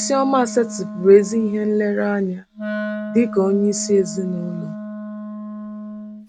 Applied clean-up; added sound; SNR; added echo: none; Wind instrument, woodwind instrument; 10 dB; none.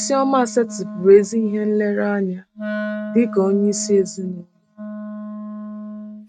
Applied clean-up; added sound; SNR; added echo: neural mask model RNNoise.